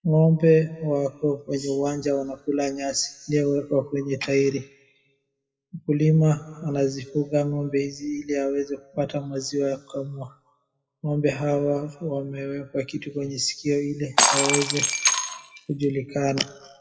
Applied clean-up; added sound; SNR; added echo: classical method WPE with log-MMSE.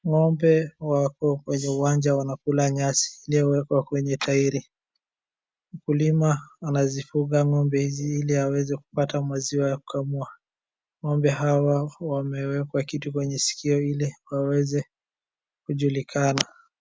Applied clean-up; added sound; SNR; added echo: none; none; none; none.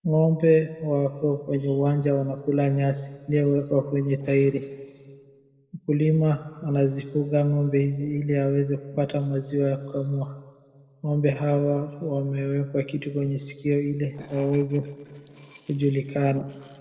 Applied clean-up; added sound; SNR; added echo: neural separator model SepFormer DNS4.